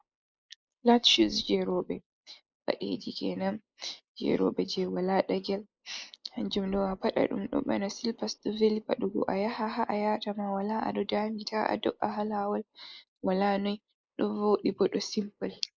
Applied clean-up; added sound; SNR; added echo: neural mask model Resemble Enhance denoiser.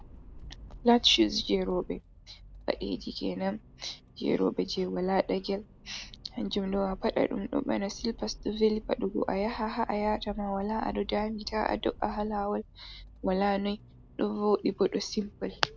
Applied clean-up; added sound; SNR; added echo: none; Accelerating, revving, vroom; 17 dB; none.